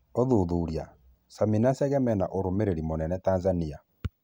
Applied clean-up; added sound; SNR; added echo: none; none; none; none.